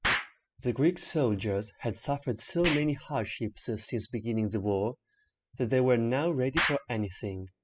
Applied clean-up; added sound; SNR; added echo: classical method spectral subtraction.